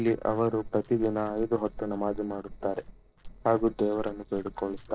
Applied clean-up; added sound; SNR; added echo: neural separator model SepFormer DNS4.